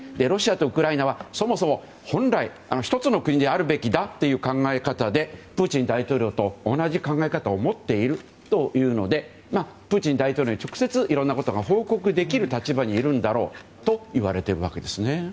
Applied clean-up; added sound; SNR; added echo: none; none; none; none.